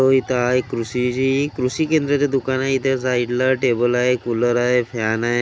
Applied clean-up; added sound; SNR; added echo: none; none; none; none.